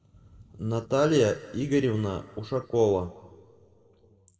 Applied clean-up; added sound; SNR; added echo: none; none; none; reverberation time 1.3 s.